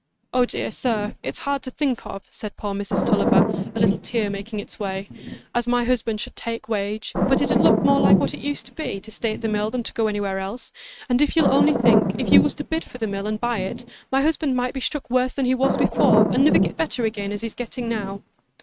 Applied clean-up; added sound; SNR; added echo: neural mask model RNNoise.